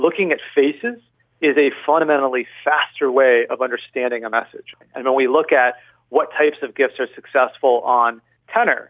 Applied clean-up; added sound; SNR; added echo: none; none; none; none.